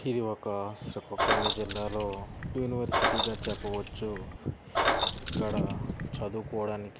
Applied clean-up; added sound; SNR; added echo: none; Keys jangling; -4 dB; none.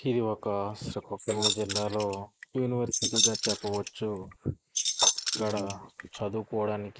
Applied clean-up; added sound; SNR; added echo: neural mask model Resemble Enhance denoiser.